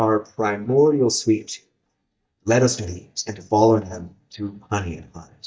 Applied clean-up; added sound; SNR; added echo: neural mask model DeepFilterNet 3.